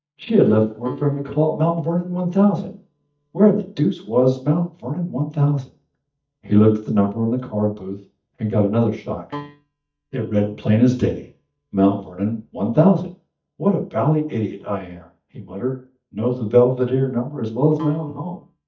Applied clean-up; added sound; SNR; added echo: neural mask model DeepFilterNet 3.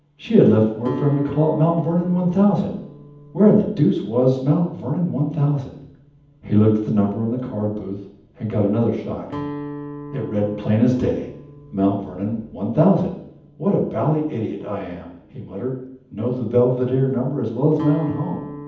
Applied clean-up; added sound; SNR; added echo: none; Guitar; 17 dB; reverberation time 0.8 s.